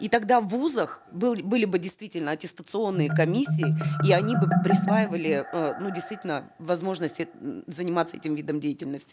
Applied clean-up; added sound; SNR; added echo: none; Marimba, xylophone; 3 dB; none.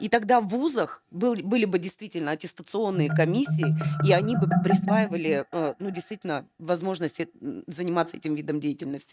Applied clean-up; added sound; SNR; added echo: neural mask model RNNoise.